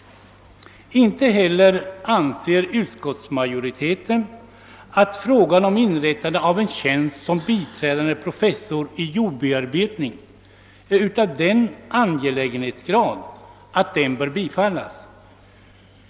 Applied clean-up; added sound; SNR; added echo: none; none; none; none.